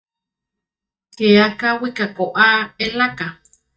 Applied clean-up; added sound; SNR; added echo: neural mask model DeepFilterNet 3.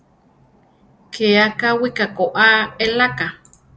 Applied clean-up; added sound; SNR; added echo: none; none; none; none.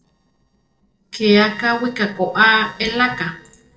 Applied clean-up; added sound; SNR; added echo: neural separator model SepFormer DNS4.